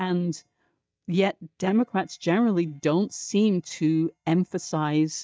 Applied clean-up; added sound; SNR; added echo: neural mask model DeepFilterNet 3.